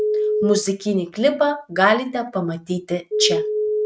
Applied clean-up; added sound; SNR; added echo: neural mask model RNNoise.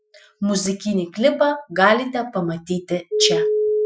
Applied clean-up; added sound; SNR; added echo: classical method Wiener filter.